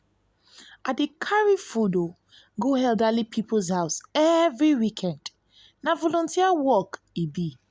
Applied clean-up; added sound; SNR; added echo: none; none; none; none.